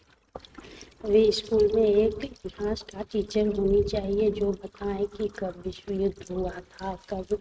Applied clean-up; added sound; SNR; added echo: neural mask model RNNoise.